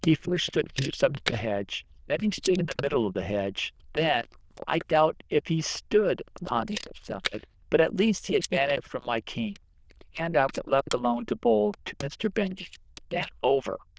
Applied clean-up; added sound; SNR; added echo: neural diffusion model UNIVERSE++.